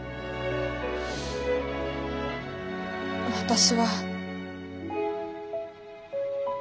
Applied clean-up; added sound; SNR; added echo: none; none; none; none.